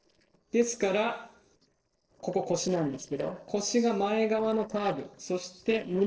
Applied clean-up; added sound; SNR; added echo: neural separator model SepFormer DNS4.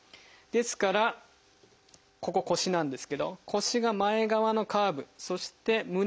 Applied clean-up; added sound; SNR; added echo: none; none; none; none.